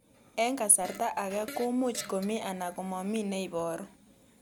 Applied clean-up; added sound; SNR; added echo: none; Fart; 15 dB; none.